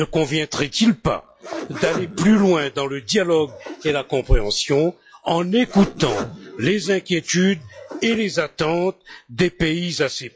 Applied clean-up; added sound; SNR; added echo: classical method log-MMSE.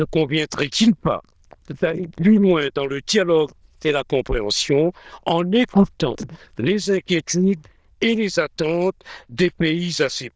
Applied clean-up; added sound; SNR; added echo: neural diffusion model UNIVERSE++.